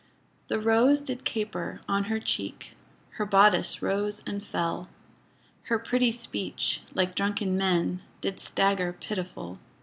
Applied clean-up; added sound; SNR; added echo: none; none; none; none.